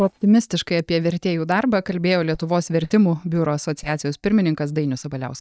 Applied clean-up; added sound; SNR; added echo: neural mask model DeepFilterNet 3.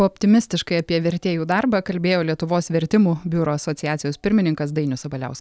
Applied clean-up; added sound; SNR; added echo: none; none; none; none.